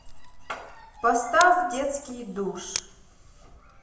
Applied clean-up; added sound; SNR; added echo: none; Tick; 15 dB; reverberation time 0.7 s.